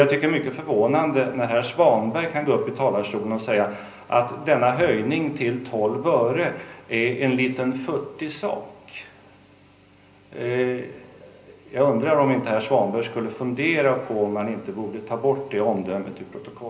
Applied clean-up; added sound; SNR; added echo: none; none; none; reverberation time 0.5 s.